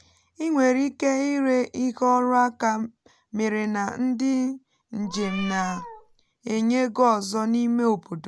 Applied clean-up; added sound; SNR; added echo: none; Meow; 13 dB; none.